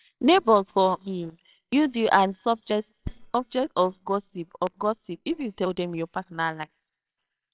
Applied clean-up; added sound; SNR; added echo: neural separator model SepFormer WHAMR!.